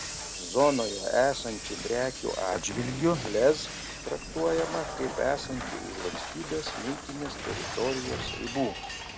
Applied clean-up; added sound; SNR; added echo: none; Sliding door / Hiss + Shatter; 7 dB; none.